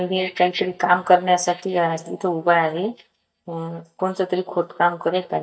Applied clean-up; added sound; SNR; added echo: neural mask model DeepFilterNet 3.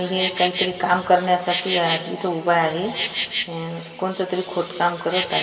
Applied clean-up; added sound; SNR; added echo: none; Insect; 5 dB; reverberation time 2.0 s.